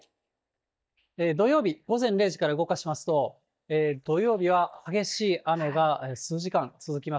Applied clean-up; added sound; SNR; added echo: neural mask model DeepFilterNet 3.